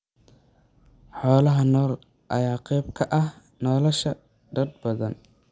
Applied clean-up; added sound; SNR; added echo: none; none; none; none.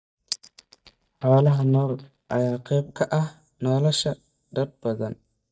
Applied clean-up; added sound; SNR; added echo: neural mask model DeepFilterNet 3.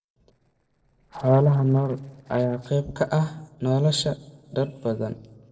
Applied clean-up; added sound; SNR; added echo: neural separator model SepFormer DNS4.